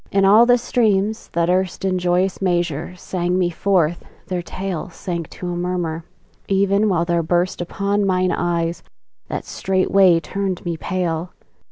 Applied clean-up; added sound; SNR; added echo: none; none; none; none.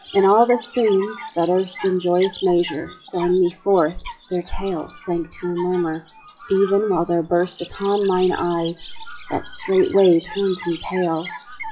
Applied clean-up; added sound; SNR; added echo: classical method WPE with log-MMSE.